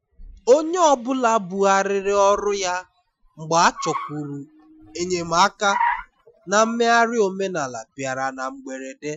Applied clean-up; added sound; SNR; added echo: classical method Wiener filter.